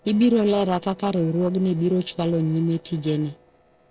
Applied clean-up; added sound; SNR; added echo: neural separator model SepFormer DNS4.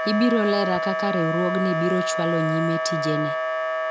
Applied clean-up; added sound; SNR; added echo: none; Wind instrument, woodwind instrument; 1 dB; none.